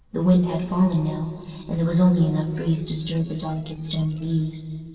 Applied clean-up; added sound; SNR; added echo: neural separator model SepFormer DNS4.